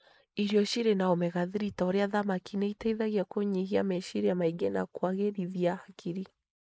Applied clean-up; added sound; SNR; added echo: neural mask model Resemble Enhance denoiser.